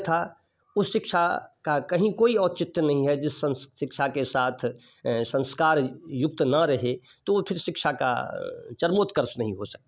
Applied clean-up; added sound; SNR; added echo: none; none; none; none.